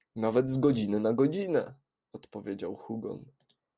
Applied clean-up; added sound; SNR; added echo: none; none; none; none.